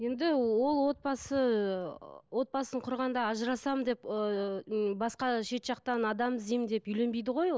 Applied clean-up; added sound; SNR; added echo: none; none; none; none.